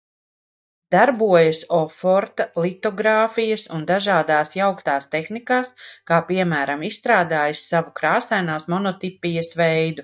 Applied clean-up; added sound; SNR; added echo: neural mask model DeepFilterNet 3.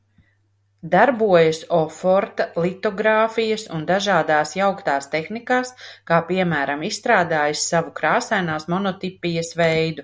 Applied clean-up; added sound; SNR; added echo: none; none; none; none.